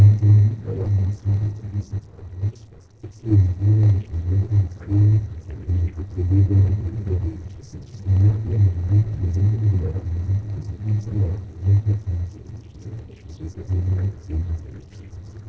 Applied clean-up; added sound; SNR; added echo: neural separator model SepFormer DNS4.